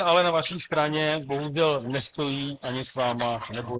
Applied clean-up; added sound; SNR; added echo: neural mask model Resemble Enhance denoiser.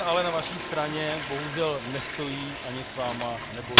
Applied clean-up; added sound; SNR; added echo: none; Toilet flush; -3 dB; none.